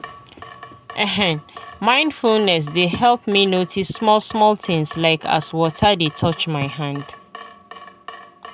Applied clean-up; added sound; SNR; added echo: none; Drip / Water tap, faucet; 19 dB; none.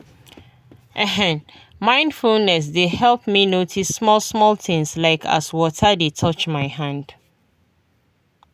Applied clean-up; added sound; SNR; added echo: none; none; none; none.